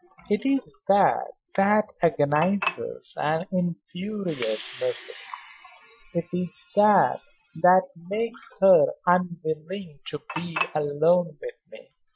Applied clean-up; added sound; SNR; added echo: classical method Wiener filter.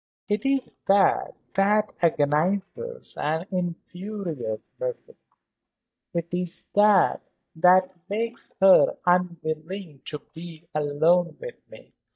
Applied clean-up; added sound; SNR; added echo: neural mask model DeepFilterNet 3.